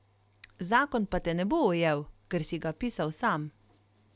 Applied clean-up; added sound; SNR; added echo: none; none; none; none.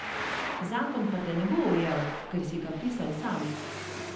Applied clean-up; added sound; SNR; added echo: none; Traffic noise, roadway noise; 6 dB; reverberation time 0.8 s.